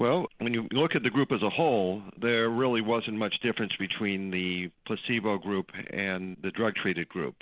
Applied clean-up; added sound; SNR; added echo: none; none; none; none.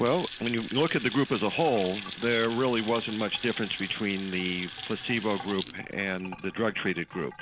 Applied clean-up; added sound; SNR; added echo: none; Sink (filling or washing) / Water tap, faucet / Splash, splatter; 13 dB; none.